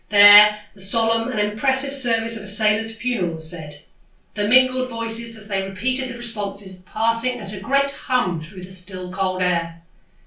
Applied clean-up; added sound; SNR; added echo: none; none; none; reverberation time 0.3 s.